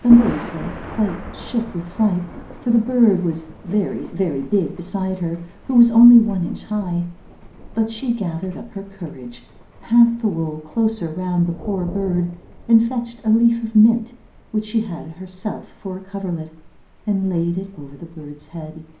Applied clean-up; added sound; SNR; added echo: none; Thunder; 17 dB; reverberation time 0.5 s.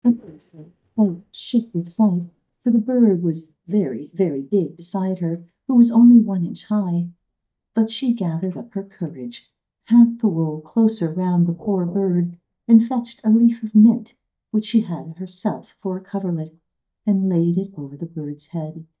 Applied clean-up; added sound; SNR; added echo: neural mask model DeepFilterNet 3.